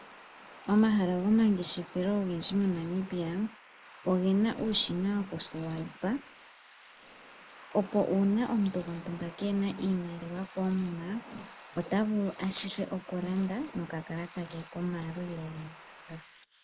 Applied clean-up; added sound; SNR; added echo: neural mask model Resemble Enhance denoiser.